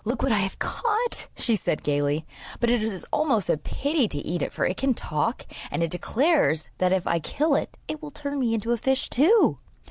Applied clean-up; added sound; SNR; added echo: none; none; none; none.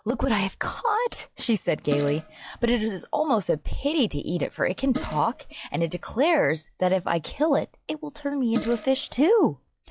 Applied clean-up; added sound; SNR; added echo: classical method log-MMSE.